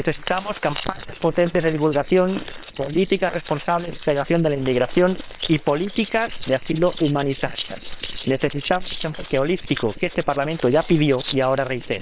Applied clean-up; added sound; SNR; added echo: neural separator model SepFormer WHAM!.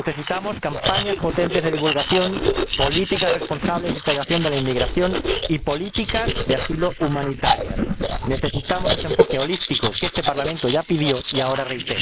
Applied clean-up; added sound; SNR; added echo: neural mask model Resemble Enhance denoiser.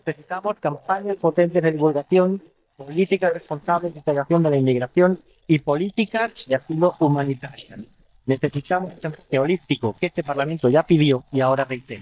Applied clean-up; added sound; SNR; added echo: neural mask model DeepFilterNet 3.